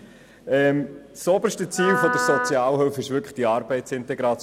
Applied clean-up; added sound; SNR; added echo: none; Wind instrument, woodwind instrument; 4 dB; none.